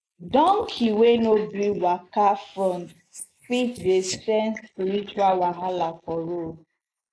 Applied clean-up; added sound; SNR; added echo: neural mask model Resemble Enhance denoiser.